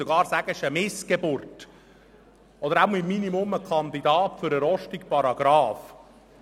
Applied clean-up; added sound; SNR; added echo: none; none; none; none.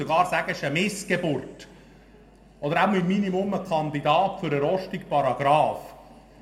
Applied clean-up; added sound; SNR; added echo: none; none; none; reverberation time 1.0 s.